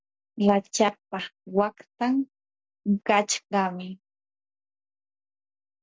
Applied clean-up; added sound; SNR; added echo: none; none; none; none.